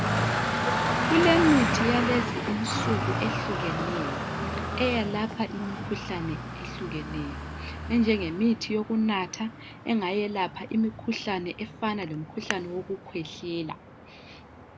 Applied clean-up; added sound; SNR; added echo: none; Traffic noise, roadway noise; 2 dB; none.